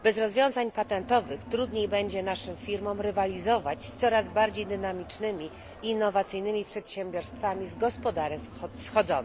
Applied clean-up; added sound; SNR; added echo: none; Crowd; 15 dB; none.